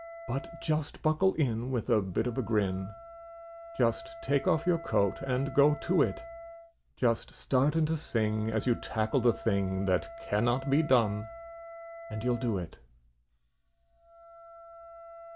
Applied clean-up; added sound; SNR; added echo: none; Wind instrument, woodwind instrument; 16 dB; none.